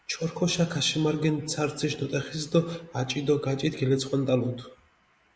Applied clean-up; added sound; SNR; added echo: none; none; none; none.